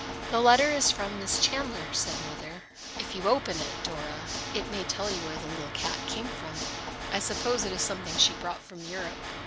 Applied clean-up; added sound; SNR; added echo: none; Water / Mechanisms; 6 dB; none.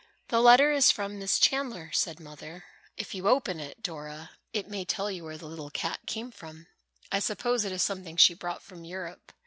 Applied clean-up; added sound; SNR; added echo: none; none; none; none.